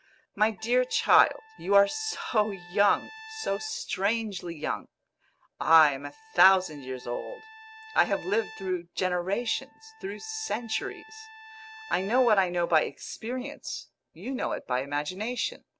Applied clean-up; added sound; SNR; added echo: none; Trumpet; 19 dB; none.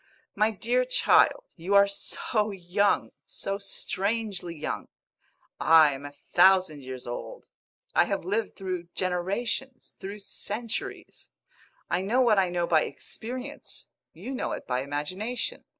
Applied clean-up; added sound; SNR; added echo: neural mask model Resemble Enhance denoiser.